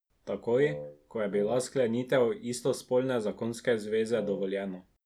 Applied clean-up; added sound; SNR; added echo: none; Wind instrument, woodwind instrument; 12 dB; none.